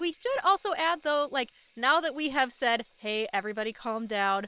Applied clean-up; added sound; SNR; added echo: neural separator model SepFormer WHAM!.